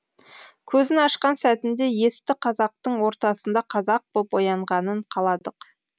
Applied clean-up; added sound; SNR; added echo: none; none; none; none.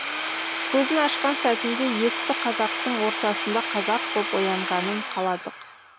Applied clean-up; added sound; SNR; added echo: none; Tools / Domestic sounds, home sounds; -1 dB; none.